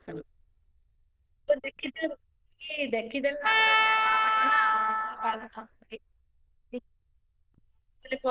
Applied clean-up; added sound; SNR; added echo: neural diffusion model UNIVERSE++.